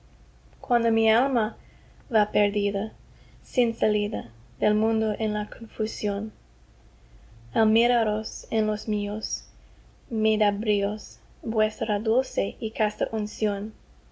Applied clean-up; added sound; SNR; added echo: none; none; none; none.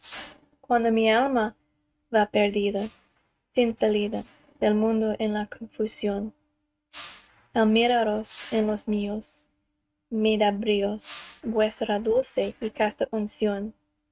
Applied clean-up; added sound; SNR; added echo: neural mask model RNNoise.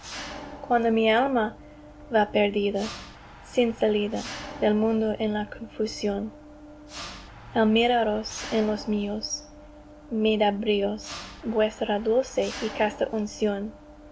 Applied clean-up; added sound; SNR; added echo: none; Mechanisms; 16 dB; none.